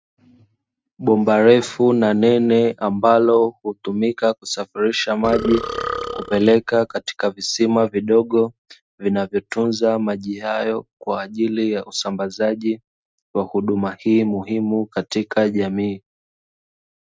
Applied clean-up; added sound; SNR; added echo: neural mask model RNNoise.